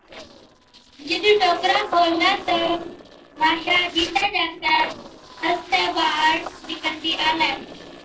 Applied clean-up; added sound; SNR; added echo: neural separator model SepFormer DNS4.